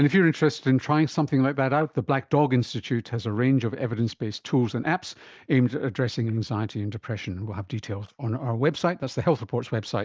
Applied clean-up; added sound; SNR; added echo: neural mask model DeepFilterNet 3.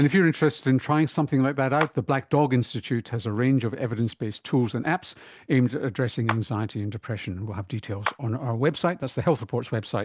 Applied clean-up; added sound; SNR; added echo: none; Clapping; 13 dB; none.